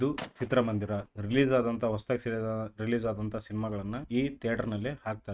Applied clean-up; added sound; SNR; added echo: neural mask model RNNoise.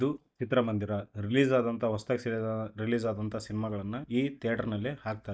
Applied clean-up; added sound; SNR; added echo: neural mask model DeepFilterNet 3.